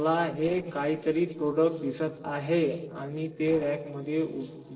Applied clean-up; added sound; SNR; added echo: neural separator model SepFormer DNS4.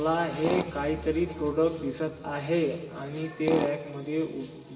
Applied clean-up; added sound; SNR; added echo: none; Tools; 10 dB; reverberation time 2.1 s.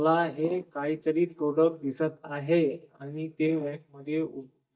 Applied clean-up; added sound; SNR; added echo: neural mask model DeepFilterNet 3.